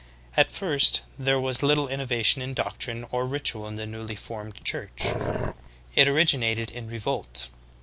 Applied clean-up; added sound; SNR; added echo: none; Growling; 4 dB; none.